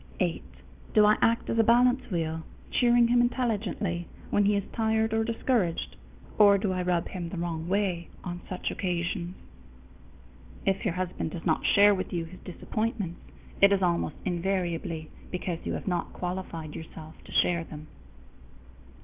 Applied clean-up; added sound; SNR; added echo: none; none; none; none.